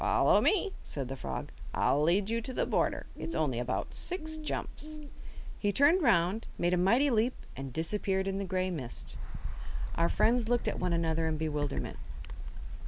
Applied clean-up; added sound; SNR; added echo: none; Bird; 3 dB; none.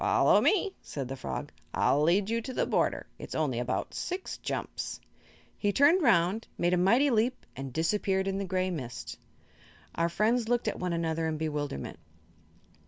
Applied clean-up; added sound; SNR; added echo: none; none; none; none.